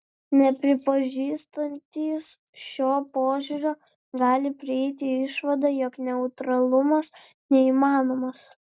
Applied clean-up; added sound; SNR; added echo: none; none; none; none.